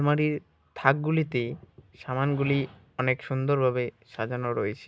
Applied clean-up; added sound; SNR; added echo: none; none; none; none.